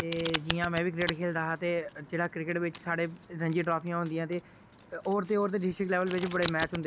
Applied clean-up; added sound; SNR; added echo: none; Domestic sounds, home sounds; 11 dB; none.